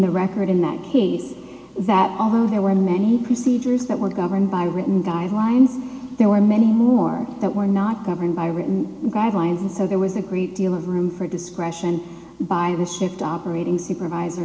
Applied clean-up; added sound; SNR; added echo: none; none; none; none.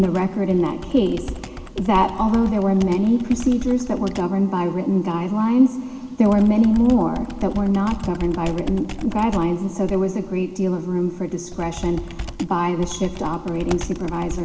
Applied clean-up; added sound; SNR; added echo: none; Computer keyboard; 13 dB; none.